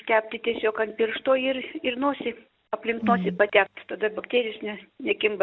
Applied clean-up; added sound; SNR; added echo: none; none; none; none.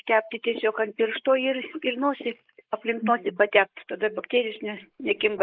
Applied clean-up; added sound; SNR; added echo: neural mask model Resemble Enhance denoiser.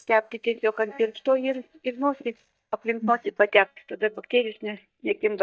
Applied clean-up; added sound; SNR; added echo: neural mask model DeepFilterNet 3.